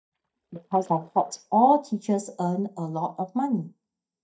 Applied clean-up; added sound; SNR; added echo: neural mask model DeepFilterNet 3.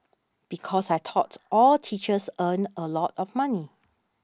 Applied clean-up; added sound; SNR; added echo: none; none; none; none.